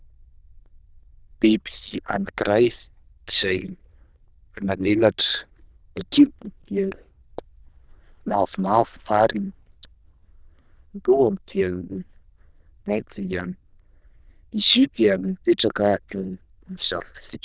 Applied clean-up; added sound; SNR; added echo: neural diffusion model UNIVERSE++.